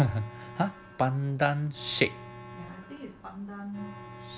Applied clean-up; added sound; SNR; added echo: none; Alarm; 15 dB; none.